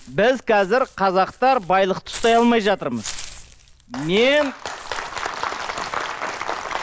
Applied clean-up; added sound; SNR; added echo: none; Walk, footsteps / Bird; 19 dB; none.